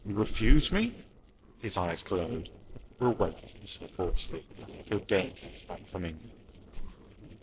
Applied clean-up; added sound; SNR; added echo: neural separator model SepFormer DNS4.